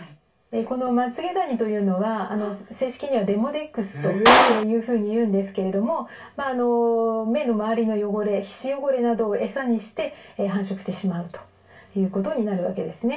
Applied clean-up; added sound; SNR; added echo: none; Clapping; -2 dB; reverberation time 0.2 s.